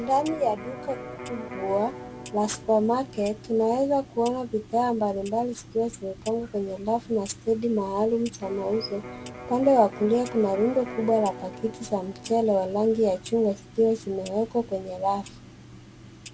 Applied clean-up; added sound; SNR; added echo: none; Clock + Electric guitar; 15 dB; none.